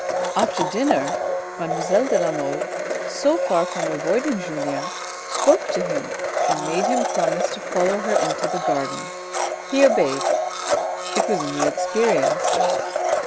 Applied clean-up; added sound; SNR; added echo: none; Domestic sounds, home sounds; -1 dB; none.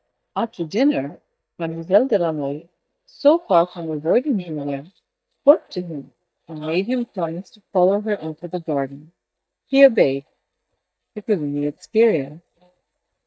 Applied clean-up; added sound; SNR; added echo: neural mask model DeepFilterNet 3.